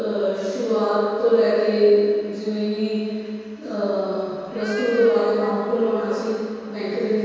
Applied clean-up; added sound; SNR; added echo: none; Meow; 16 dB; reverberation time 2.2 s.